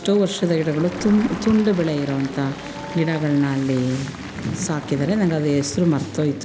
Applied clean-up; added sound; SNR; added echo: none; Applause + Cricket; 16 dB; none.